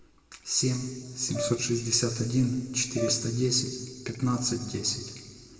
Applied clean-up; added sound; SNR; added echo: none; Brass instrument; 11 dB; reverberation time 1.8 s.